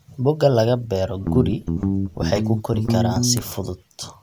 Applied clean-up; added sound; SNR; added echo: none; Guitar; 0 dB; none.